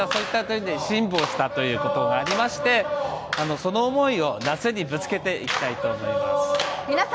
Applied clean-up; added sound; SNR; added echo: none; none; none; none.